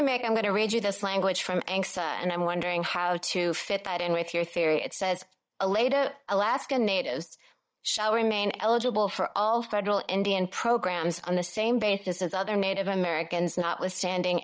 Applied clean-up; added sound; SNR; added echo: neural mask model DeepFilterNet 3.